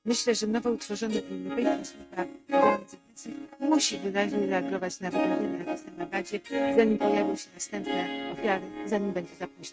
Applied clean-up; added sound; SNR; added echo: neural mask model RNNoise.